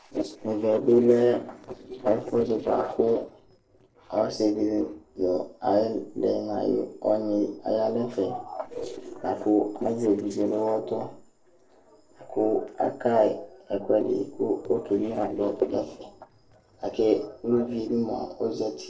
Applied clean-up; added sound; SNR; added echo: neural separator model SepFormer DNS4.